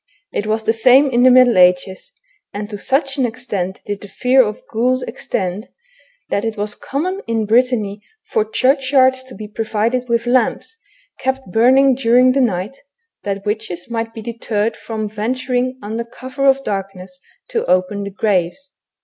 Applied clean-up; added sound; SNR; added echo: none; none; none; none.